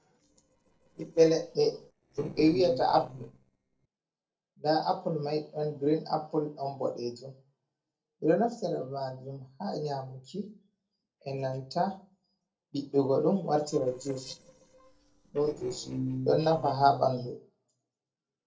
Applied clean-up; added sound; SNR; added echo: neural separator model SepFormer DNS4.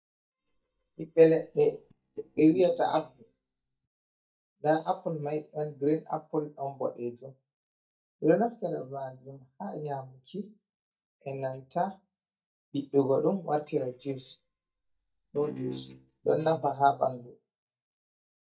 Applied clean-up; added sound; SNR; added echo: neural mask model DeepFilterNet 3.